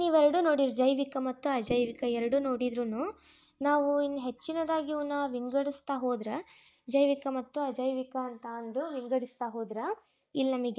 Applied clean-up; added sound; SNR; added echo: neural mask model DeepFilterNet 3.